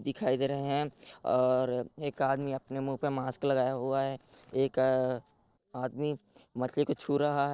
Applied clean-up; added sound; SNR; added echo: neural separator model SepFormer DNS4.